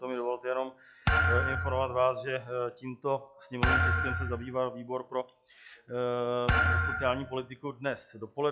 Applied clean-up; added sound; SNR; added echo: classical method log-MMSE.